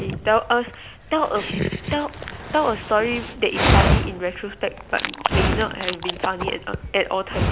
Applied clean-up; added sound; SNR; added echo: none; Dog; 0 dB; none.